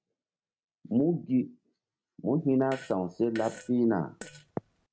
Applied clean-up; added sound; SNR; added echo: none; Fart; 19 dB; none.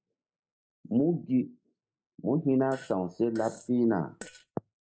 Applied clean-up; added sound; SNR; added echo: neural mask model Resemble Enhance denoiser.